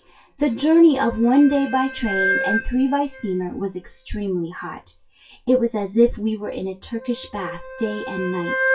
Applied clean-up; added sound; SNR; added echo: classical method WPE with log-MMSE.